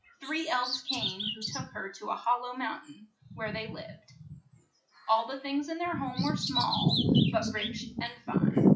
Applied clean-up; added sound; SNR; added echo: classical method log-MMSE.